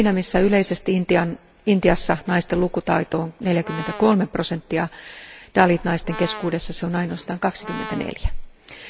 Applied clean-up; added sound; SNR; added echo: none; Brass instrument; 14 dB; none.